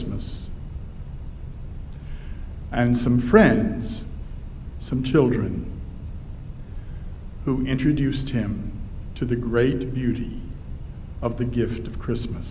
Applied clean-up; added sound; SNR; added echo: none; none; none; none.